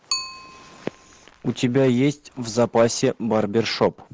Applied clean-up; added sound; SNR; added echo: none; Bicycle; 14 dB; none.